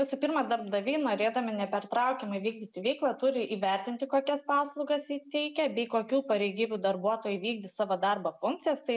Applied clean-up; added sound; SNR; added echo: none; none; none; none.